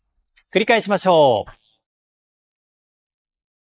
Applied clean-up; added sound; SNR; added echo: neural mask model Resemble Enhance denoiser.